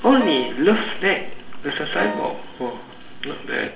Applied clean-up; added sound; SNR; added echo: none; Wind instrument, woodwind instrument; 11 dB; reverberation time 0.5 s.